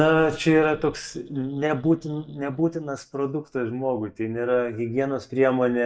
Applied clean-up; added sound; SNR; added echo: neural mask model DeepFilterNet 3.